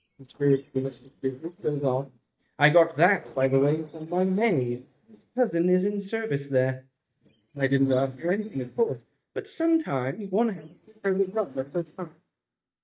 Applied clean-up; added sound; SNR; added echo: neural mask model DeepFilterNet 3.